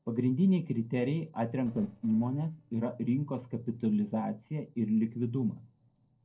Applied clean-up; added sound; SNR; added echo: neural separator model SepFormer DNS4.